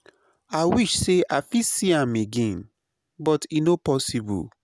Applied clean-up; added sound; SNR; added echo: none; none; none; none.